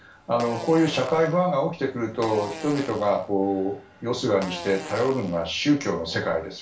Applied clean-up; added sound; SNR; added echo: none; Fart; 15 dB; reverberation time 0.3 s.